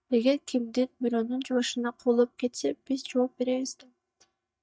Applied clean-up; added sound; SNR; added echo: neural mask model DeepFilterNet 3.